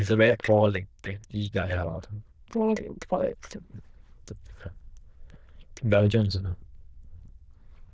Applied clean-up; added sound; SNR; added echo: neural diffusion model UNIVERSE++.